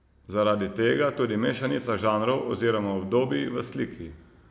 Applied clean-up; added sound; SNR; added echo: none; none; none; none.